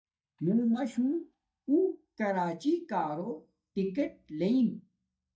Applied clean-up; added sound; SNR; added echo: neural mask model DeepFilterNet 3.